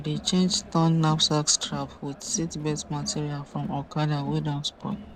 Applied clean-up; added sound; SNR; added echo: none; Crowd; 14 dB; none.